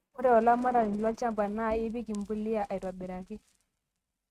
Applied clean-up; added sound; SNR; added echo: neural mask model RNNoise.